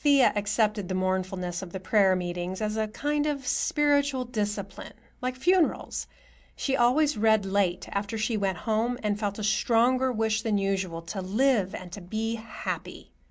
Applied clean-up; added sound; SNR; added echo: none; none; none; none.